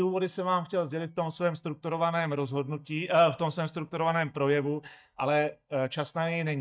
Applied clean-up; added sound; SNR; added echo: neural mask model DeepFilterNet 3.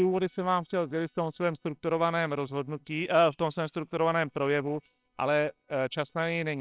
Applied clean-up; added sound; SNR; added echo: neural separator model SepFormer WHAMR!.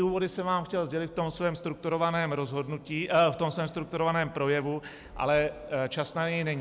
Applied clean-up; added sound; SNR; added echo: none; none; none; none.